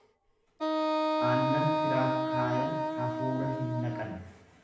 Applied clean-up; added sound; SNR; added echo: none; Wind instrument, woodwind instrument; -3 dB; reverberation time 0.9 s.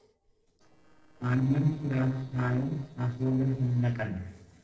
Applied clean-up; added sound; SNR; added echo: neural separator model SepFormer DNS4.